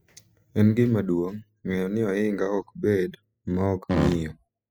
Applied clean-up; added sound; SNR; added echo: classical method spectral subtraction.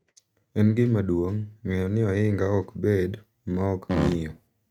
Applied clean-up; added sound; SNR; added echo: neural mask model RNNoise.